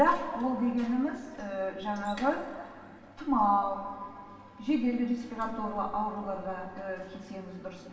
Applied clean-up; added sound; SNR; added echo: none; none; none; reverberation time 2.2 s.